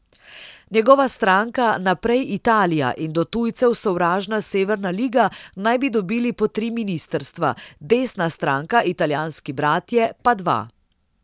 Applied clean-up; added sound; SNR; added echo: none; none; none; none.